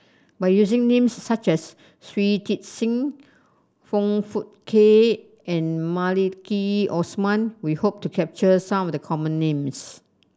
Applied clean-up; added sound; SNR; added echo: none; none; none; none.